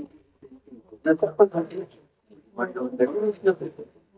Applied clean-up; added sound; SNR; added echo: neural mask model DeepFilterNet 3.